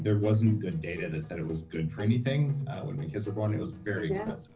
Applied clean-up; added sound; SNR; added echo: neural separator model SepFormer DNS4.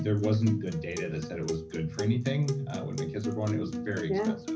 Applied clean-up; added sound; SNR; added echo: none; Acoustic guitar; 7 dB; reverberation time 0.4 s.